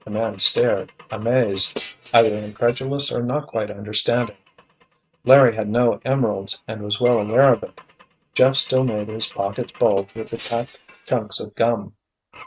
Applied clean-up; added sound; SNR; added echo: neural mask model RNNoise.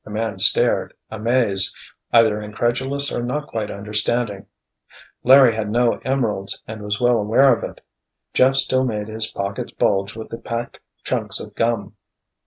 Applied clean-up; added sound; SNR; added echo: none; none; none; none.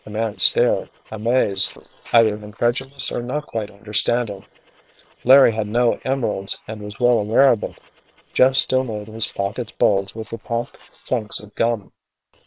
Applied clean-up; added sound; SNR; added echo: neural separator model SepFormer WHAM!.